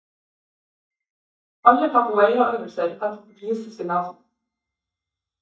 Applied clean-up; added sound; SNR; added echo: neural mask model DeepFilterNet 3.